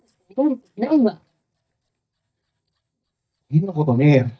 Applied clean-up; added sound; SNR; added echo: neural mask model DeepFilterNet 3.